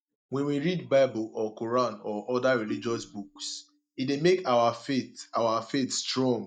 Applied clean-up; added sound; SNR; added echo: neural mask model DeepFilterNet 3.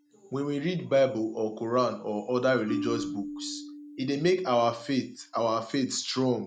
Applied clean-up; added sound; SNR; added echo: none; Marimba, xylophone; 13 dB; none.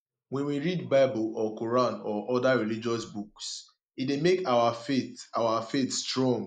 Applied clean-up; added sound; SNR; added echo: neural mask model Resemble Enhance denoiser.